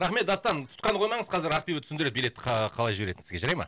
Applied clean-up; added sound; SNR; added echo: none; none; none; none.